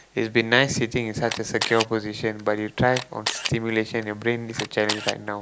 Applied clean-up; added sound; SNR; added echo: none; Camera; 8 dB; none.